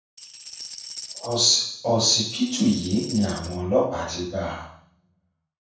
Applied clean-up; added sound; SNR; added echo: none; Tambourine; 13 dB; reverberation time 0.6 s.